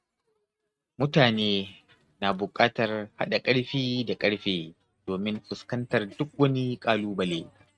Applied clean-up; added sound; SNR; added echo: neural mask model RNNoise.